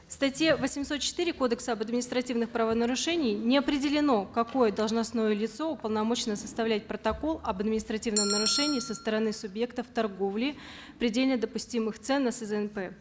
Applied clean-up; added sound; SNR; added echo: none; Bell; 5 dB; none.